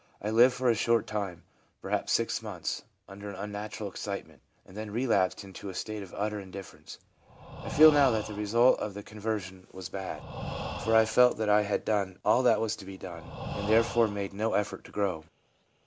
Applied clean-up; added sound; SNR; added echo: none; Breathing; 11 dB; none.